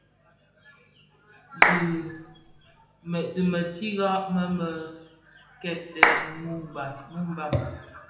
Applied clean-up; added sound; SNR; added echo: none; Clapping; -5 dB; reverberation time 0.8 s.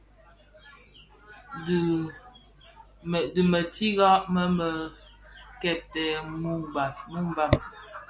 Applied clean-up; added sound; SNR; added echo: none; none; none; none.